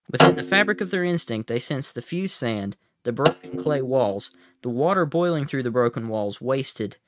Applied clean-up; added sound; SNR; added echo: neural mask model RNNoise.